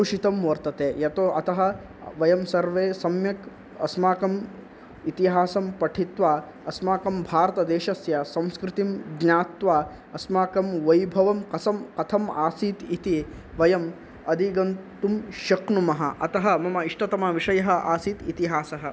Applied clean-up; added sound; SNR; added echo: none; none; none; none.